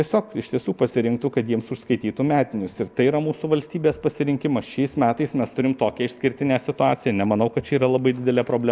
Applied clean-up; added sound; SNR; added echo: none; none; none; none.